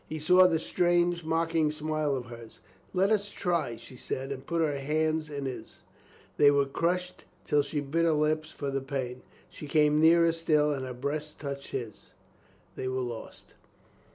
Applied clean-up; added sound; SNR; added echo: none; none; none; none.